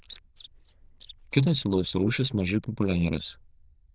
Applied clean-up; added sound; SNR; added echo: neural diffusion model UNIVERSE++.